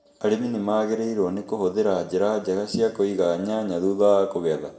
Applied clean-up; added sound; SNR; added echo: none; none; none; reverberation time 0.8 s.